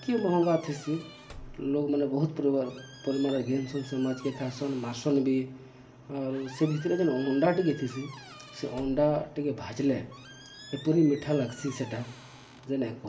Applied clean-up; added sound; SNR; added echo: none; Squeak; 20 dB; reverberation time 0.5 s.